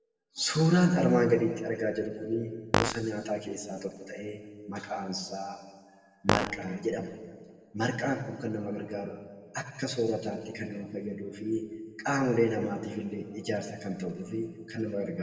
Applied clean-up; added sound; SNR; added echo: none; Fart; -4 dB; reverberation time 1.6 s.